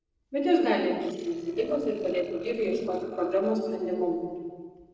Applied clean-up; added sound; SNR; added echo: neural separator model SepFormer DNS4.